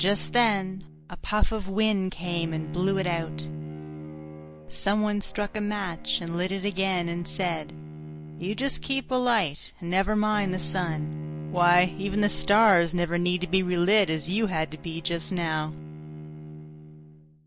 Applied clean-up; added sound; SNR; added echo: none; Bowed string instrument; 13 dB; none.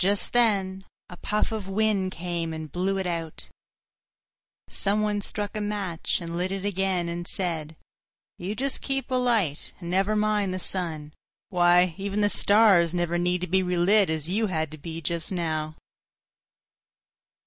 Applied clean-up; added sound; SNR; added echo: none; none; none; none.